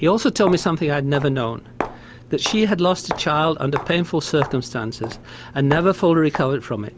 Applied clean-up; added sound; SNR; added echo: none; Walk, footsteps; 13 dB; none.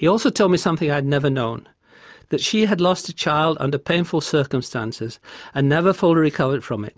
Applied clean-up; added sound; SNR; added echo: none; none; none; none.